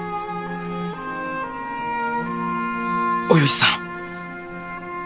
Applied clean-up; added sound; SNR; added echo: none; none; none; none.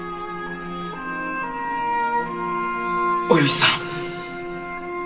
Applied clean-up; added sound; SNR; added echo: none; none; none; reverberation time 2.6 s.